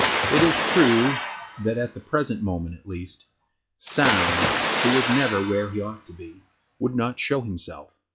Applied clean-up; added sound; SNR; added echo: classical method log-MMSE.